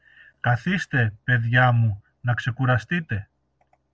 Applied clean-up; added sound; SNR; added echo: none; none; none; none.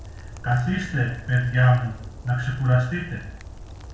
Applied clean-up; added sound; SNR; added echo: none; Rain; 15 dB; reverberation time 0.5 s.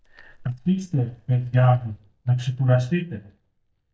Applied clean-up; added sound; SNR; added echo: neural mask model DeepFilterNet 3.